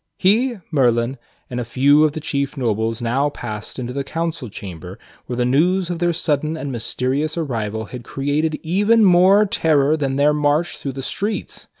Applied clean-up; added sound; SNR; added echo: none; none; none; none.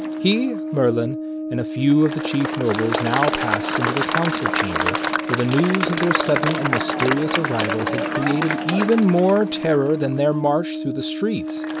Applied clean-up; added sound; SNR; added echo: none; Applause / Crowd + Brass instrument; 2 dB; none.